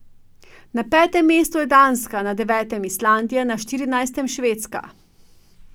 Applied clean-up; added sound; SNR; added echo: none; none; none; none.